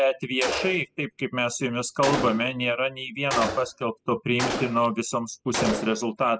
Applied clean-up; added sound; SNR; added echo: classical method spectral subtraction.